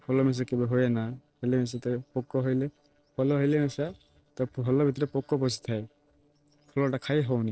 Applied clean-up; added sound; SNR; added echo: neural separator model SepFormer DNS4.